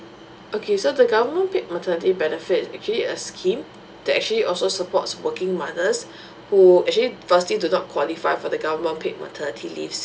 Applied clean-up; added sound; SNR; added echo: none; none; none; none.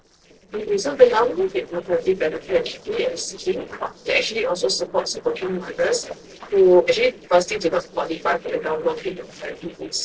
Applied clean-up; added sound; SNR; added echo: neural separator model SepFormer DNS4.